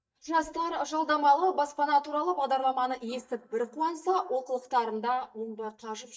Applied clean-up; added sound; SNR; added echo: neural mask model DeepFilterNet 3.